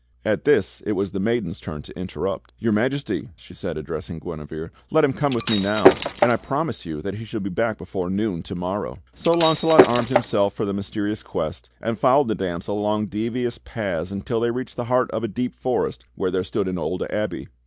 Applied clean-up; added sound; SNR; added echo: none; Shatter; -3 dB; none.